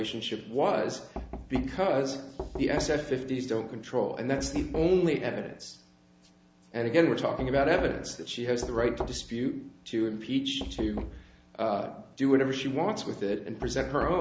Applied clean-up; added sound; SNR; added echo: none; Knock; 13 dB; none.